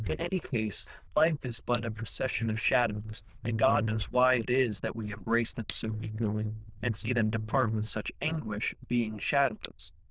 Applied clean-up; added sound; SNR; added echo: neural diffusion model UNIVERSE++.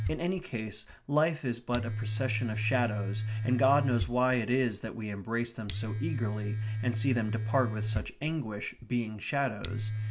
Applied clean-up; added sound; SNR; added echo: none; Domestic sounds, home sounds; 3 dB; none.